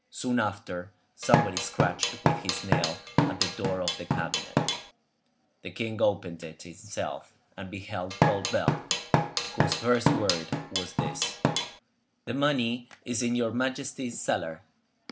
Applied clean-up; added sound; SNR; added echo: none; Drum kit; -4 dB; none.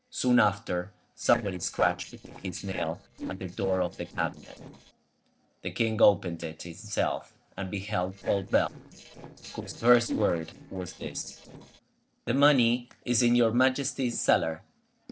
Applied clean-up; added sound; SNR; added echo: neural separator model SepFormer DNS4.